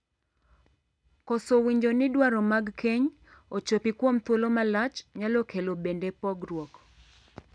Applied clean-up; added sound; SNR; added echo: none; none; none; none.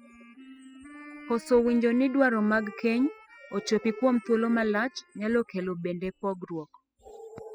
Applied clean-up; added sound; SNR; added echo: classical method spectral subtraction.